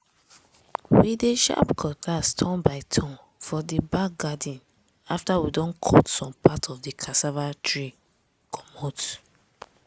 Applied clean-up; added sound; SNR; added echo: none; none; none; none.